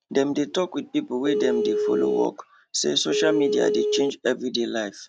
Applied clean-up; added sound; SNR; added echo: none; Telephone; -2 dB; none.